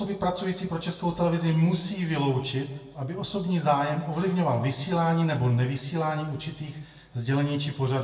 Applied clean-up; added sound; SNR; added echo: none; none; none; reverberation time 0.7 s.